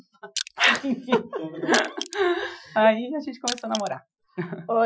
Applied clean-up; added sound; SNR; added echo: classical method Wiener filter.